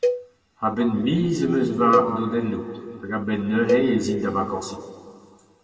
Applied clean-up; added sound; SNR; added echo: none; Cowbell; 7 dB; reverberation time 1.8 s.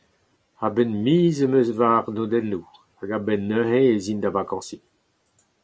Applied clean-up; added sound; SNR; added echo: none; none; none; none.